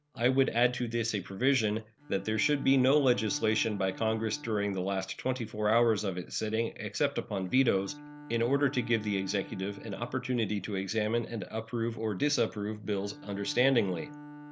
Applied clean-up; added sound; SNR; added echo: none; Bowed string instrument; 19 dB; none.